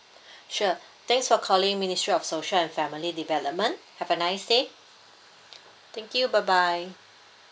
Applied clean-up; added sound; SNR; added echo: none; none; none; none.